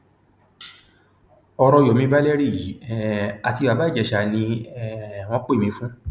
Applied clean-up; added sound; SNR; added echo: none; none; none; none.